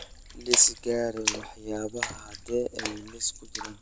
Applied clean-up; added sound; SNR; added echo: none; Splash, splatter; 6 dB; none.